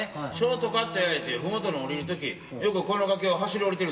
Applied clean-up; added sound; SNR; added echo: none; Bowed string instrument; 13 dB; none.